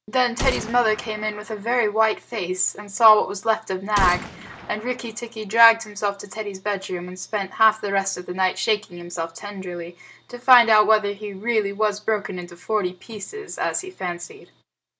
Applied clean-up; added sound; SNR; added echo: none; Gunshot, gunfire; 12 dB; none.